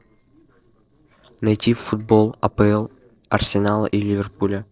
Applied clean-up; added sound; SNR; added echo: neural separator model SepFormer DNS4.